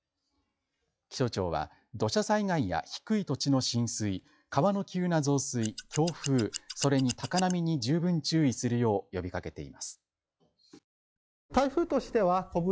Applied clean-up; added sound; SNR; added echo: classical method log-MMSE.